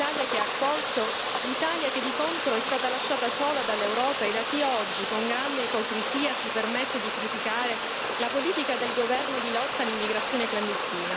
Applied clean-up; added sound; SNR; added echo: none; Water; -3 dB; none.